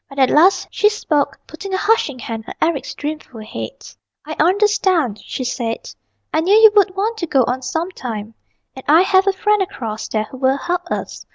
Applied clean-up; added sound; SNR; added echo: none; none; none; none.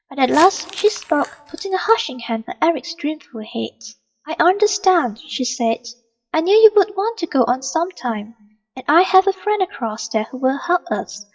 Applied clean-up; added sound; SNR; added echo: classical method WPE with log-MMSE.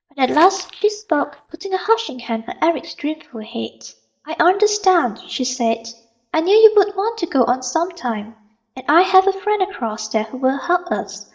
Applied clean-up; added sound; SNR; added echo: neural mask model DeepFilterNet 3.